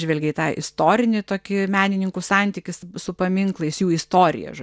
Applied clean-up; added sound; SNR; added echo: none; none; none; none.